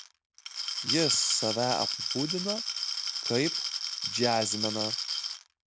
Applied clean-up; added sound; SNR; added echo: none; Glass; 0 dB; none.